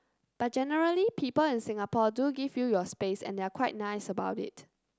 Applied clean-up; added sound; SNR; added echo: none; none; none; none.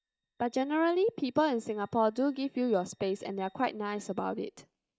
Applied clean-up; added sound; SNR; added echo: neural mask model DeepFilterNet 3.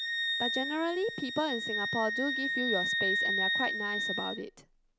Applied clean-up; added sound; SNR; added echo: none; Wind instrument, woodwind instrument; -2 dB; none.